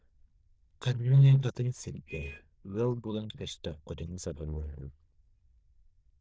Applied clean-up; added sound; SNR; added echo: neural diffusion model UNIVERSE++.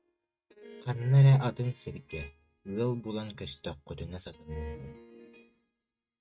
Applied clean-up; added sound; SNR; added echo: neural mask model RNNoise.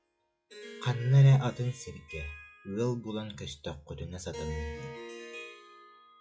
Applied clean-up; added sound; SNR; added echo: classical method log-MMSE.